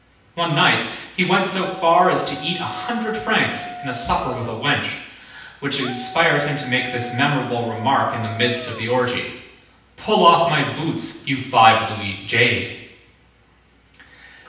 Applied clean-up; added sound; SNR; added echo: none; Dog; 13 dB; reverberation time 0.9 s.